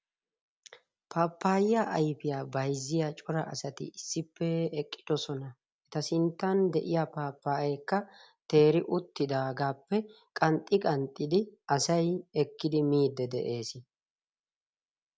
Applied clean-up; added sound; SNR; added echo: none; none; none; none.